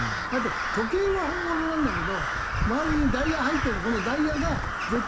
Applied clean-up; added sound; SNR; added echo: none; Crow; 1 dB; reverberation time 0.7 s.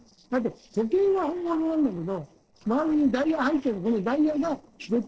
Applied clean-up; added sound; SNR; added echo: neural separator model SepFormer DNS4.